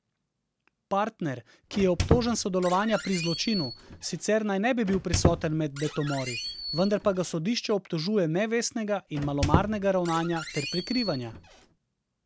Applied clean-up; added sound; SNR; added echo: none; Squeak; 5 dB; none.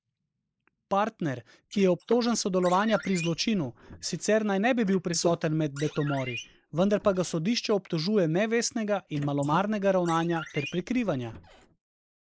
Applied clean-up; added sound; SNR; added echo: neural mask model Resemble Enhance denoiser.